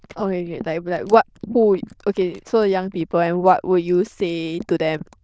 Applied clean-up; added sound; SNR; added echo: neural diffusion model UNIVERSE++.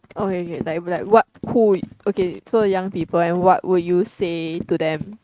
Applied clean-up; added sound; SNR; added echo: neural mask model RNNoise.